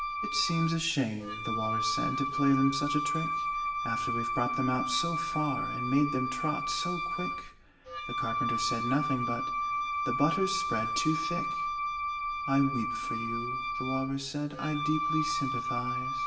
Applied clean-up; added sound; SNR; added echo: none; Wind instrument, woodwind instrument; 0 dB; reverberation time 0.9 s.